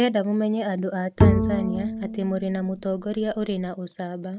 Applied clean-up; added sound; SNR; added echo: none; Bowed string instrument; -1 dB; none.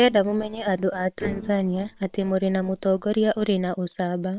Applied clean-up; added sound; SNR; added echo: neural separator model SepFormer WHAM!.